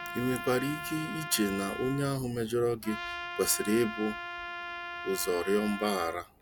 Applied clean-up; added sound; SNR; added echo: none; Trumpet; 9 dB; none.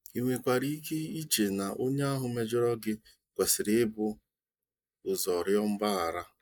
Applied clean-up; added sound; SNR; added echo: neural mask model Resemble Enhance denoiser.